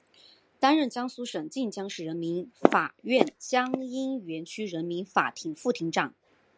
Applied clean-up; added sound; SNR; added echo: none; Walk, footsteps; 0 dB; none.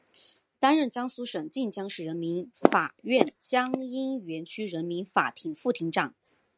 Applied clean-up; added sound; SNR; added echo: neural mask model RNNoise.